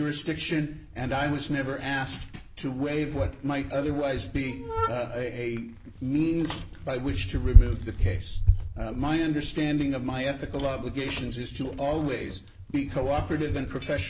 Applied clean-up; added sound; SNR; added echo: none; Bicycle; 0 dB; none.